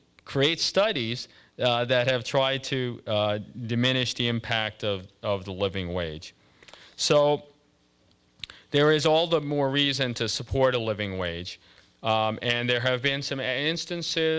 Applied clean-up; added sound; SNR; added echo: none; none; none; none.